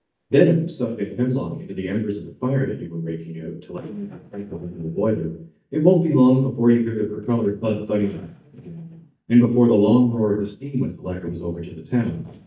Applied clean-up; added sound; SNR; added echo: neural mask model DeepFilterNet 3.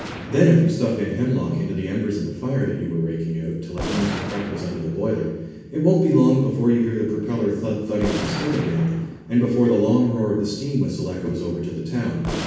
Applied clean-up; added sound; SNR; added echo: none; Gunshot, gunfire; 14 dB; reverberation time 1.2 s.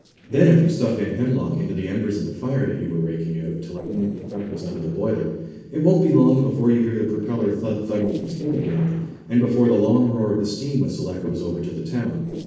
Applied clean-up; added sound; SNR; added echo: neural separator model SepFormer DNS4.